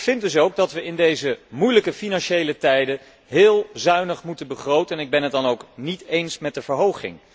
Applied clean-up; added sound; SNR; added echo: none; none; none; none.